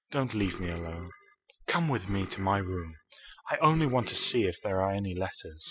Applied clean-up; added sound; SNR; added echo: classical method spectral subtraction.